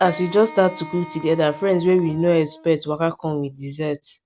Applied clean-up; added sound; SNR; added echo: none; Wind instrument, woodwind instrument; 17 dB; none.